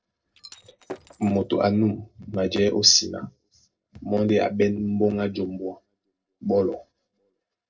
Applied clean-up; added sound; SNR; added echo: neural separator model SepFormer DNS4.